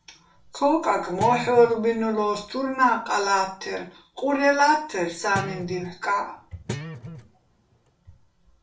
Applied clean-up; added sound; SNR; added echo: none; Guitar; 13 dB; reverberation time 0.3 s.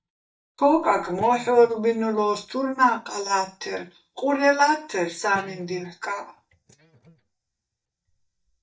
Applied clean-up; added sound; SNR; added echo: neural mask model DeepFilterNet 3.